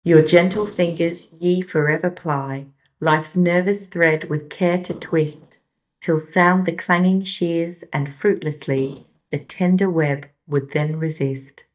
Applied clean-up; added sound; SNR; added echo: neural mask model DeepFilterNet 3.